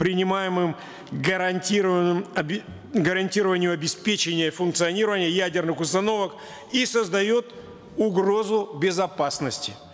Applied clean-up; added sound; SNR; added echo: none; none; none; none.